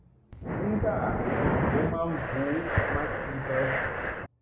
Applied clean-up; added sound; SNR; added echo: none; Breathing; -3 dB; none.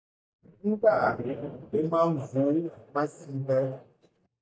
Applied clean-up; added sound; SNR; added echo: neural mask model DeepFilterNet 3.